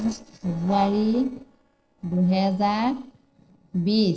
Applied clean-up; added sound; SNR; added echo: neural separator model SepFormer DNS4.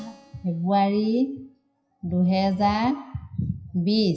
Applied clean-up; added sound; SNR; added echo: classical method WPE with log-MMSE.